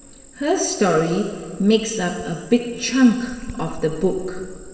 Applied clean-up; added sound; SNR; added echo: none; Cricket; 16 dB; reverberation time 2.1 s.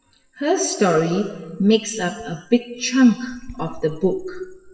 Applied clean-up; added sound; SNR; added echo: classical method WPE with log-MMSE.